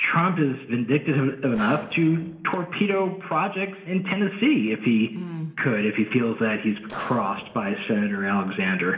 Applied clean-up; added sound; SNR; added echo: neural separator model SepFormer DNS4.